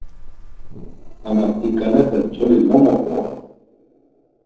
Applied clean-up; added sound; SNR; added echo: neural separator model SepFormer DNS4.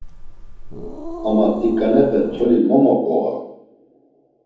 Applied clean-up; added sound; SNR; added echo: none; Growling; 11 dB; reverberation time 0.9 s.